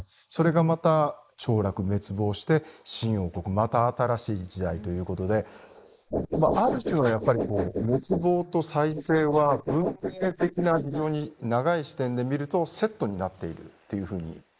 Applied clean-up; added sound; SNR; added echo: neural mask model Resemble Enhance denoiser.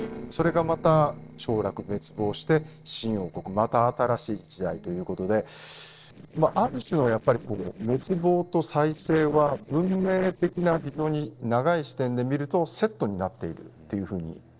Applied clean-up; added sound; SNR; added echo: neural separator model SepFormer DNS4.